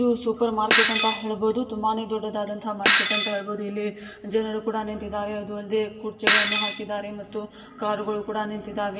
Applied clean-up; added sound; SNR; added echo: none; Shatter; -4 dB; reverberation time 2.0 s.